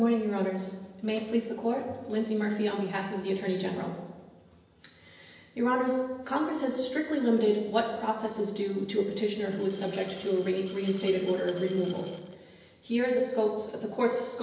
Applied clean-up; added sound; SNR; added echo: none; Glass; 11 dB; reverberation time 1.0 s.